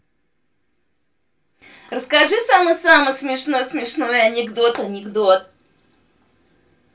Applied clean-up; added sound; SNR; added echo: none; none; none; reverberation time 0.2 s.